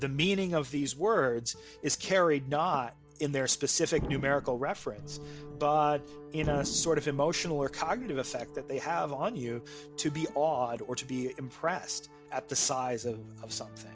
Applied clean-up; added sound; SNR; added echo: none; Explosion; 11 dB; none.